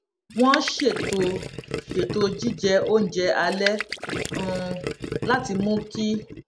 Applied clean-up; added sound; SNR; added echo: none; Gurgling; 7 dB; none.